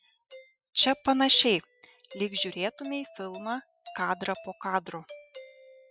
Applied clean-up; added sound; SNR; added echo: classical method Wiener filter.